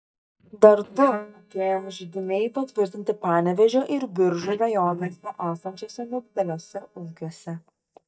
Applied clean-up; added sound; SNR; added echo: neural mask model DeepFilterNet 3.